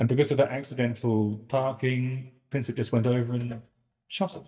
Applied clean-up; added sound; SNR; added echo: neural mask model DeepFilterNet 3.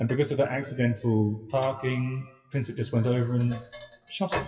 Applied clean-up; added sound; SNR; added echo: classical method WPE with log-MMSE.